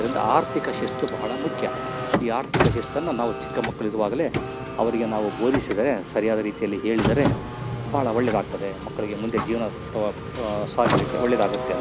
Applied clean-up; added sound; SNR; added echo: none; Car; 3 dB; none.